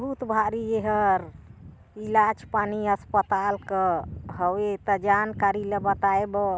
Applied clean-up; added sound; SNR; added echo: none; none; none; none.